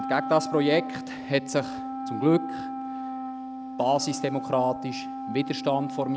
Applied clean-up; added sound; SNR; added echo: none; Wind instrument, woodwind instrument; 7 dB; none.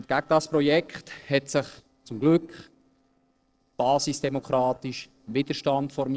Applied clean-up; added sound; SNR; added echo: neural separator model SepFormer DNS4.